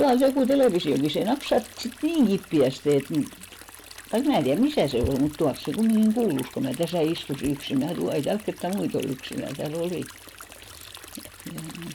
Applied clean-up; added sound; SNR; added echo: none; Stream; 19 dB; none.